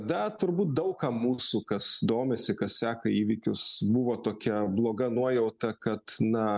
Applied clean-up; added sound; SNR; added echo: none; none; none; none.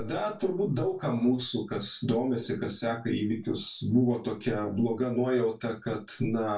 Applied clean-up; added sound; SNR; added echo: none; none; none; reverberation time 0.2 s.